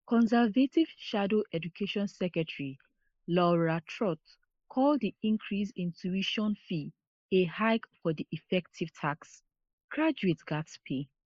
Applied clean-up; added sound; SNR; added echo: neural mask model Resemble Enhance denoiser.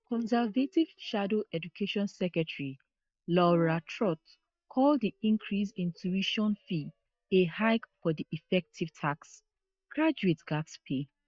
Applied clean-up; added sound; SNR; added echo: neural mask model DeepFilterNet 3.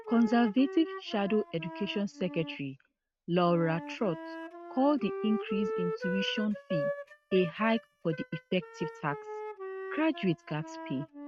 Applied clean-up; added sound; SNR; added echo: neural mask model RNNoise.